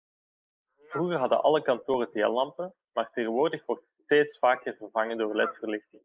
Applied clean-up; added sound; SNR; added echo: neural mask model Resemble Enhance denoiser.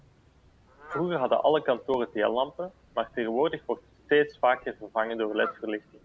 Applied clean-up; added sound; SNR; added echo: none; Fowl; 19 dB; none.